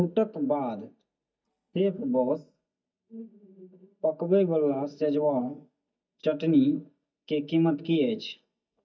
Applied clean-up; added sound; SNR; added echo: neural mask model DeepFilterNet 3.